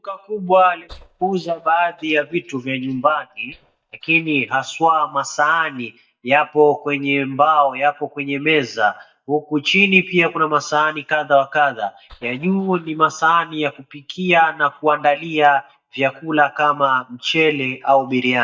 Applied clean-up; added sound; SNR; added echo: neural mask model DeepFilterNet 3.